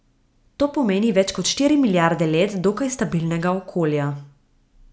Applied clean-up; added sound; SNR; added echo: none; none; none; none.